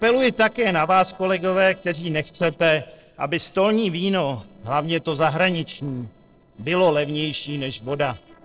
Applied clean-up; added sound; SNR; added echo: neural separator model SepFormer DNS4.